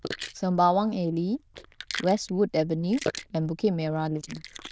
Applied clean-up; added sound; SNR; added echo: neural diffusion model UNIVERSE++.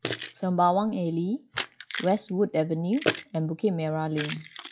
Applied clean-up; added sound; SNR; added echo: classical method log-MMSE.